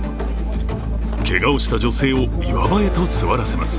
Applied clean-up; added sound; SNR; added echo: none; none; none; none.